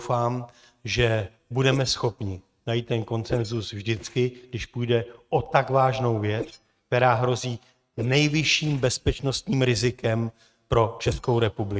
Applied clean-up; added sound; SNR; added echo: neural mask model RNNoise.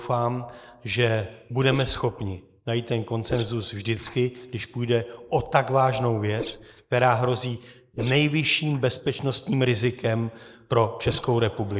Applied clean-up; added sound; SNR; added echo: neural mask model Resemble Enhance denoiser.